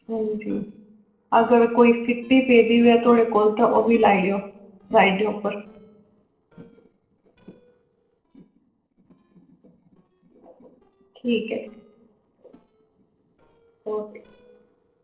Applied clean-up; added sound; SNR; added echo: neural separator model SepFormer DNS4.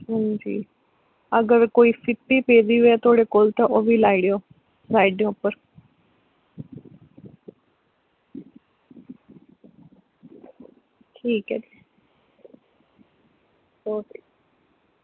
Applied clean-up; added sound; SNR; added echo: none; none; none; none.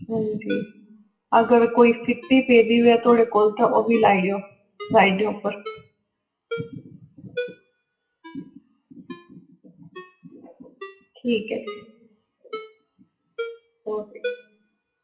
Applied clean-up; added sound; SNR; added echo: classical method WPE with log-MMSE.